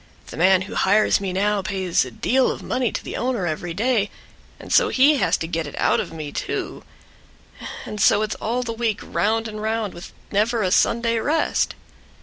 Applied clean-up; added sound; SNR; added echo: none; none; none; none.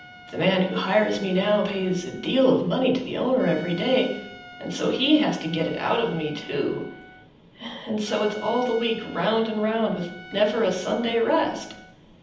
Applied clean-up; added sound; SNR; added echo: none; Trumpet; 20 dB; reverberation time 0.8 s.